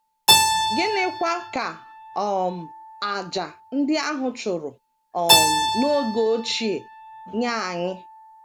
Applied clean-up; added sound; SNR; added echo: none; Keyboard (musical); -1 dB; none.